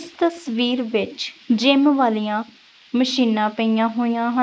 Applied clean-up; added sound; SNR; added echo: neural mask model Resemble Enhance denoiser.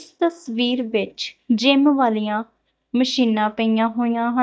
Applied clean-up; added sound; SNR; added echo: neural mask model DeepFilterNet 3.